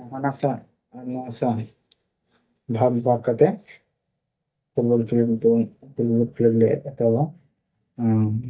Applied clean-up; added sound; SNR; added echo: neural mask model DeepFilterNet 3.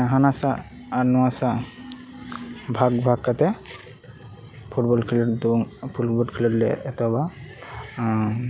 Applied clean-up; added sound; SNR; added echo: none; none; none; none.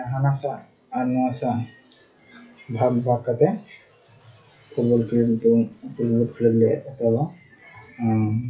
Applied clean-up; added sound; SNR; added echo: classical method WPE with log-MMSE.